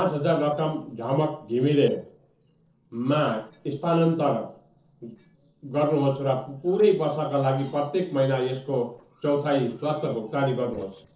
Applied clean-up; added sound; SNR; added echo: neural separator model SepFormer DNS4.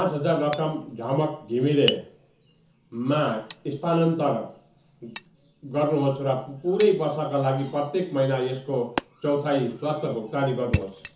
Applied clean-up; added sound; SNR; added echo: none; Hammer; 13 dB; reverberation time 0.9 s.